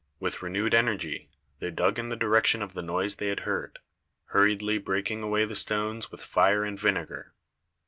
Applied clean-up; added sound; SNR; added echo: none; none; none; none.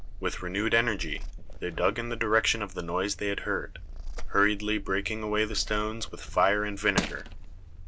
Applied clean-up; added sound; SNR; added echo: none; Crushing + Purr; 6 dB; none.